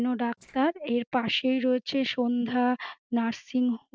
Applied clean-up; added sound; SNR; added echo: neural separator model SepFormer DNS4.